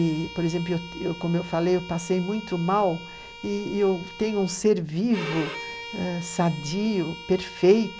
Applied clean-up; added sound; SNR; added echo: none; Bowed string instrument; 14 dB; none.